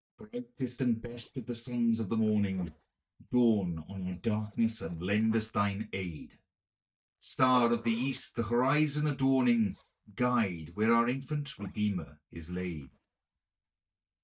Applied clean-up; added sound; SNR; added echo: neural mask model DeepFilterNet 3.